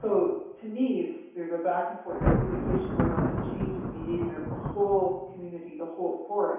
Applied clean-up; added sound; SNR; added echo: none; Thunder; 2 dB; reverberation time 0.8 s.